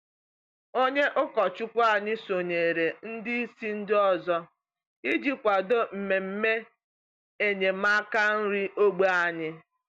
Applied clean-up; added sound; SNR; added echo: none; none; none; none.